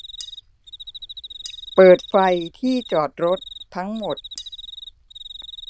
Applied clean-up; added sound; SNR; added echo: neural diffusion model UNIVERSE++.